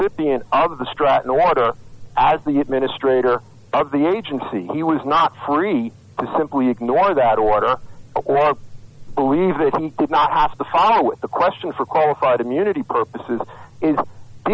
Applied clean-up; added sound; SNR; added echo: none; Cricket / Frog; 18 dB; none.